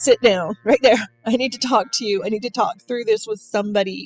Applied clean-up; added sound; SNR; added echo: classical method spectral subtraction.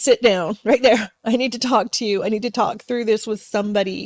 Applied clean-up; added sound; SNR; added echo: neural mask model Resemble Enhance denoiser.